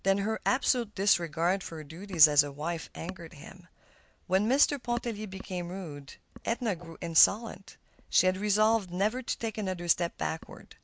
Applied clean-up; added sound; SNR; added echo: none; Whoosh, swoosh, swish; 19 dB; none.